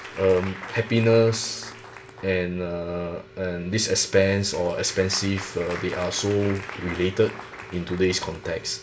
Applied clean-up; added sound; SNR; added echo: none; Applause; 16 dB; reverberation time 0.4 s.